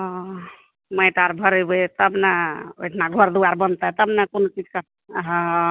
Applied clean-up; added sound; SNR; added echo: none; none; none; none.